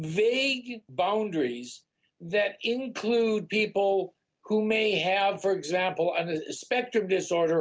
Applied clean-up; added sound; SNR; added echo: none; none; none; none.